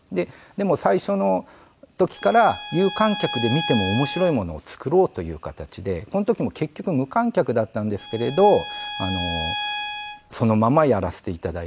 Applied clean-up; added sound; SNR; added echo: none; Bowed string instrument; 8 dB; none.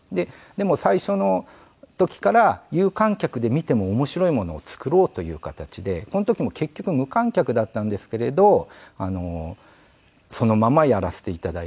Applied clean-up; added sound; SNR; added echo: none; none; none; none.